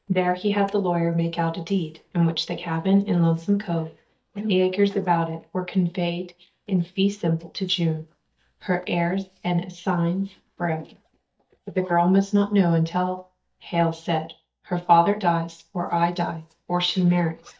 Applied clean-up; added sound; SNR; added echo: neural mask model DeepFilterNet 3.